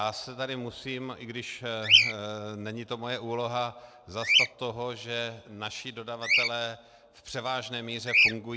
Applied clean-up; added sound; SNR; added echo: none; Bird vocalization, bird call, bird song; -4 dB; none.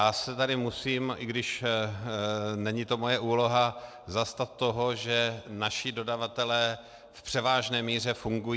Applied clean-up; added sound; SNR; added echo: none; none; none; none.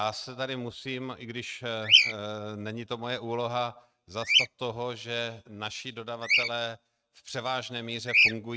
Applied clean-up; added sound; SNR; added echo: neural mask model RNNoise.